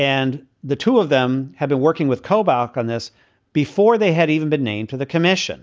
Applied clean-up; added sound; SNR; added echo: none; none; none; none.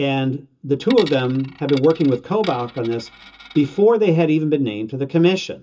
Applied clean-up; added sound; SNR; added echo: none; Coin (dropping); 19 dB; reverberation time 0.2 s.